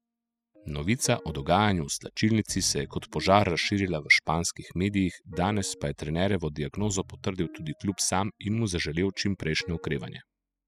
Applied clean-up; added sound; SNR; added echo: classical method spectral subtraction.